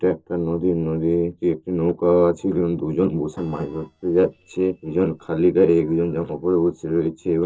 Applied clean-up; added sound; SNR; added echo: neural separator model SepFormer DNS4.